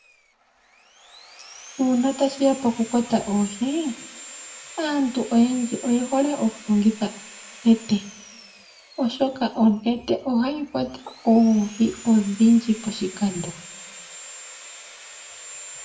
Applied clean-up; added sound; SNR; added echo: none; Sawing; 17 dB; reverberation time 0.5 s.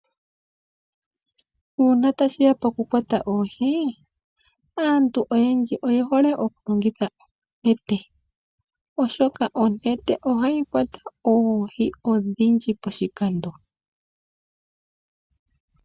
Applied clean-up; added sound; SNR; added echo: none; none; none; none.